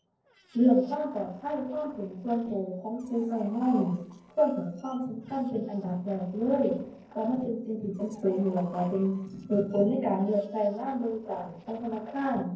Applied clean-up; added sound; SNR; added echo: neural separator model SepFormer DNS4.